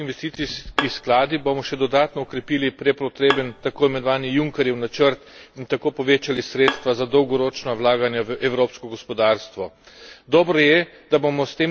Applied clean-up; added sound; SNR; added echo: none; Bowed string instrument; 12 dB; none.